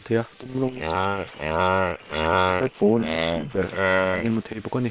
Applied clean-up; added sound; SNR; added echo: neural separator model SepFormer WHAM!.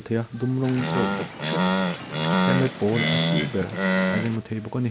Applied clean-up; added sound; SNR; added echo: none; Animal; -3 dB; none.